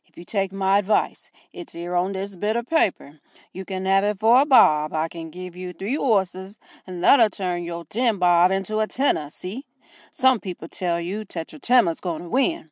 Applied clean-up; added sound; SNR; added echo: none; none; none; none.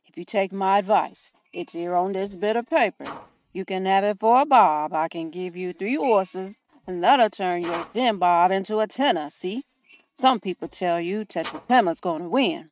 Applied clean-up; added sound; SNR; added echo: neural mask model RNNoise.